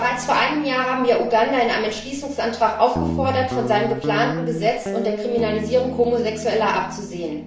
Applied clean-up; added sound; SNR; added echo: none; Guitar; 8 dB; reverberation time 0.6 s.